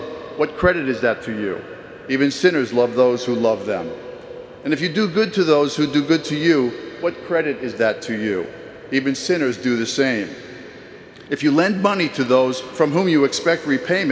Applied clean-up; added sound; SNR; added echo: none; none; none; none.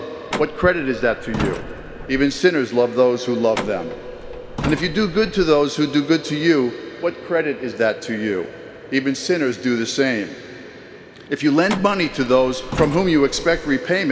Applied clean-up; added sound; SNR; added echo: none; Truck; 10 dB; none.